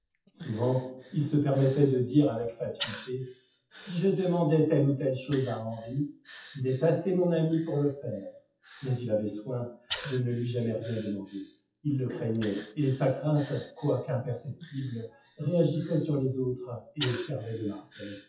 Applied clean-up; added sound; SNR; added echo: classical method WPE with log-MMSE.